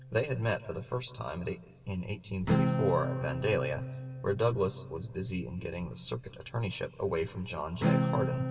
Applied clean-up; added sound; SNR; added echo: none; Acoustic guitar; 2 dB; reverberation time 2.9 s.